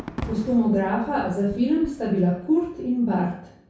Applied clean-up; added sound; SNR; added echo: none; Fireworks; 16 dB; reverberation time 0.6 s.